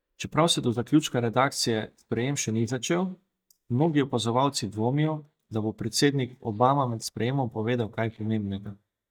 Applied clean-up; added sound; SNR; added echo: neural mask model DeepFilterNet 3.